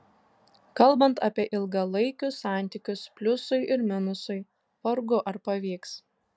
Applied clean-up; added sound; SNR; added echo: none; none; none; none.